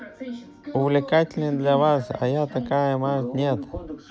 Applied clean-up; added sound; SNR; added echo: none; none; none; none.